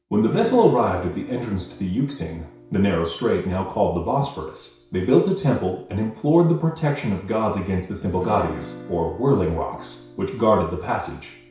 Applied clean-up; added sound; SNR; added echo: none; Guitar; 18 dB; reverberation time 0.6 s.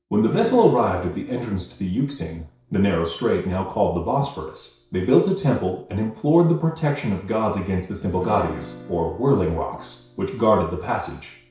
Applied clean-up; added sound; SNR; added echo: neural separator model SepFormer DNS4.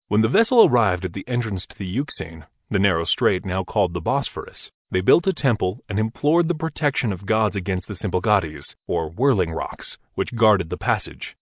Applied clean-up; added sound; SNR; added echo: none; none; none; none.